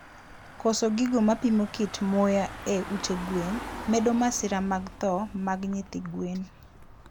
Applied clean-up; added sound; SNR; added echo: none; Engine / Car; 14 dB; none.